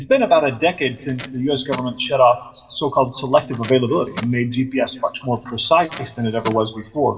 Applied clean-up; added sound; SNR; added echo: none; Packing tape, duct tape; 16 dB; reverberation time 1.8 s.